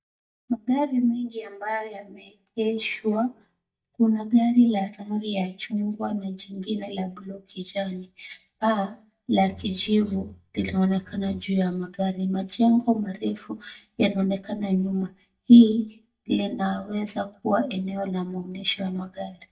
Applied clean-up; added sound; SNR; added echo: neural mask model DeepFilterNet 3.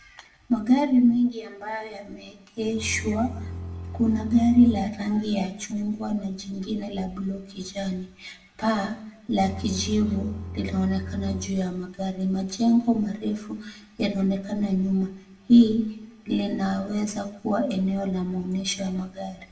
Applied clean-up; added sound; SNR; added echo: none; Bowed string instrument; 10 dB; reverberation time 0.6 s.